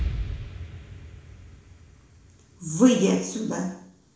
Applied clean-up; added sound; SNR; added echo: neural separator model SepFormer DNS4.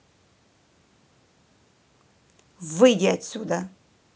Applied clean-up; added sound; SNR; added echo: none; none; none; none.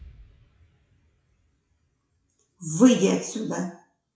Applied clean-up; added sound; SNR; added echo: classical method WPE with log-MMSE.